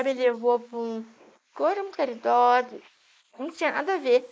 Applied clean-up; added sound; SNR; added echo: neural mask model Resemble Enhance denoiser.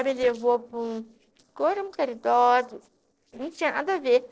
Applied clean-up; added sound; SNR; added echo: neural separator model SepFormer DNS4.